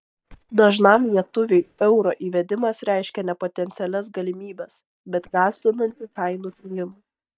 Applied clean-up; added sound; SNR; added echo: neural mask model DeepFilterNet 3.